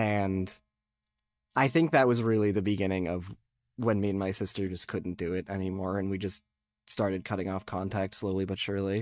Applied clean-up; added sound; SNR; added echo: neural mask model DeepFilterNet 3.